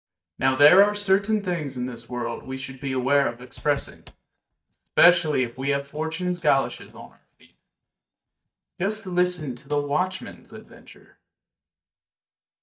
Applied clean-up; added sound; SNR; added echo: neural mask model DeepFilterNet 3.